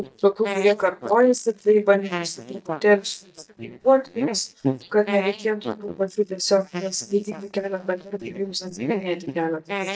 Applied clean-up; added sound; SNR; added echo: neural mask model DeepFilterNet 3.